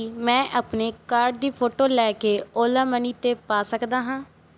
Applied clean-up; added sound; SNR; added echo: none; none; none; none.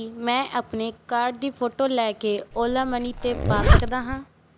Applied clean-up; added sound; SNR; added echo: none; Zipper (clothing); -4 dB; none.